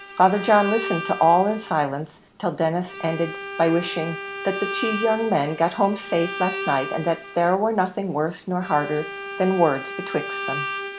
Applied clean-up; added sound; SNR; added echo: none; Bowed string instrument; 10 dB; none.